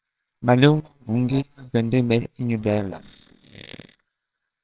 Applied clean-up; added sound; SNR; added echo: neural separator model SepFormer WHAMR!.